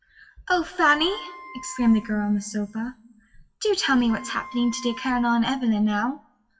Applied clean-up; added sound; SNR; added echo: classical method WPE with log-MMSE.